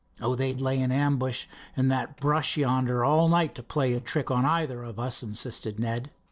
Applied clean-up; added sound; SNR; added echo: neural separator model SepFormer DNS4.